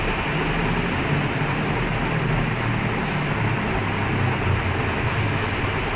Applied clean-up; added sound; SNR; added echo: none; none; none; none.